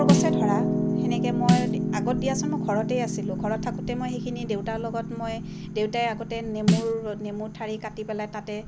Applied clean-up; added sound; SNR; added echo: none; Snare drum + Piano; -3 dB; none.